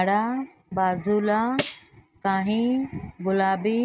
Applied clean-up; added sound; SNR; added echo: neural mask model RNNoise.